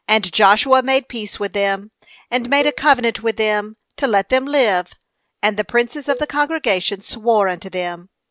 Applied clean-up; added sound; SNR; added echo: none; Cowbell; 18 dB; none.